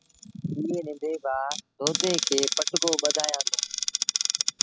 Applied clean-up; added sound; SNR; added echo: classical method spectral subtraction.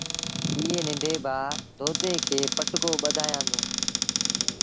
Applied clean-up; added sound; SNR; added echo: none; Cupboard open or close; -2 dB; none.